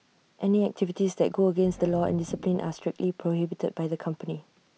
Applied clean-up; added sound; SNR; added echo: none; Growling; 18 dB; none.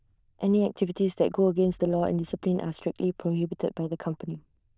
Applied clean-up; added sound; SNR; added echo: neural diffusion model UNIVERSE++.